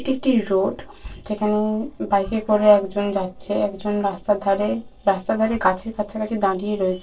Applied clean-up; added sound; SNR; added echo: neural separator model SepFormer DNS4.